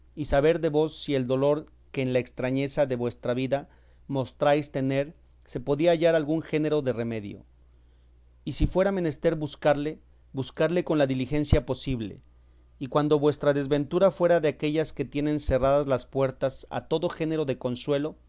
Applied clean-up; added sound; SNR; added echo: none; none; none; none.